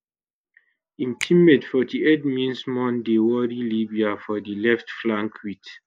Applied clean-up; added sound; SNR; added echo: neural mask model Resemble Enhance denoiser.